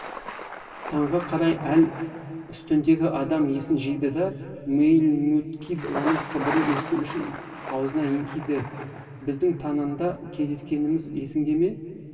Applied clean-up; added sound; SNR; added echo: none; Thunder; 13 dB; reverberation time 3.0 s.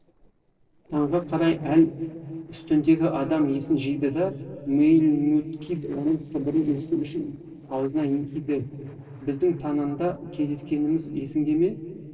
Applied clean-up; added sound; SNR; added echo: neural separator model SepFormer DNS4.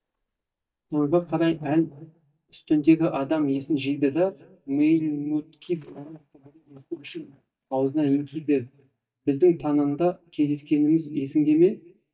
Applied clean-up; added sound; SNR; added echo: neural mask model DeepFilterNet 3.